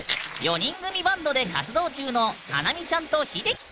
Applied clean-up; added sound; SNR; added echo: neural mask model Resemble Enhance denoiser.